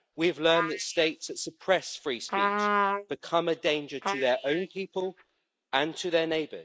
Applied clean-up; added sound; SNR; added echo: neural mask model Resemble Enhance denoiser.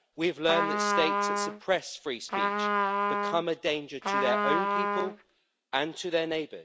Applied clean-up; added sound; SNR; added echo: none; Trumpet; -2 dB; none.